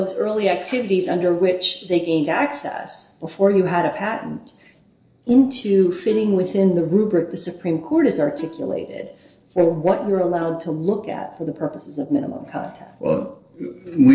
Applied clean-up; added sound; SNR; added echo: neural separator model SepFormer DNS4.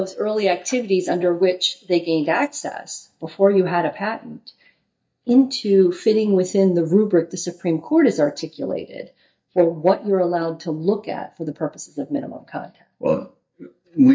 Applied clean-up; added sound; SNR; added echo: neural mask model DeepFilterNet 3.